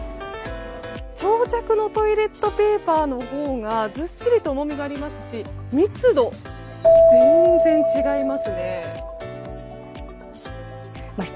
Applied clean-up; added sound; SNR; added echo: none; Keyboard (musical); 0 dB; none.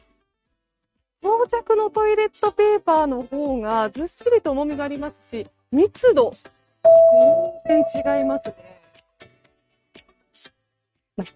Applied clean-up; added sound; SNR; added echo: neural mask model RNNoise.